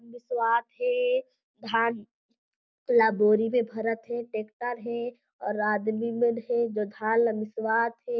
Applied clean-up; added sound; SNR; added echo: none; none; none; none.